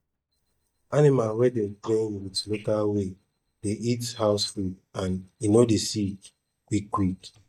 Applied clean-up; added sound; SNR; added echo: neural mask model DeepFilterNet 3.